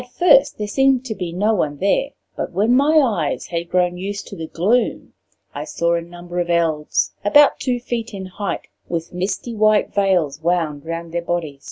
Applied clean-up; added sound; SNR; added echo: none; none; none; none.